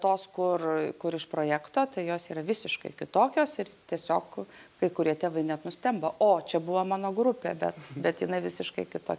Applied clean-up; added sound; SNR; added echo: none; none; none; none.